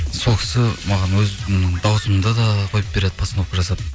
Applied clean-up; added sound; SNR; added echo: none; none; none; none.